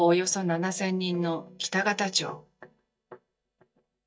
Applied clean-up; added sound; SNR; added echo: neural mask model DeepFilterNet 3.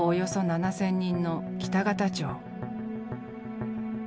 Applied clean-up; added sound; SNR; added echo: none; none; none; none.